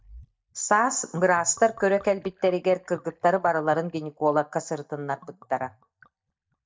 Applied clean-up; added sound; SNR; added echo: neural mask model DeepFilterNet 3.